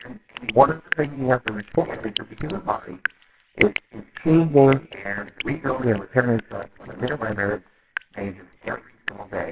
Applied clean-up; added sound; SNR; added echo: neural separator model SepFormer WHAMR!.